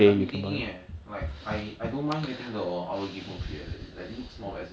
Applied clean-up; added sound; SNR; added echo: none; Run; 11 dB; none.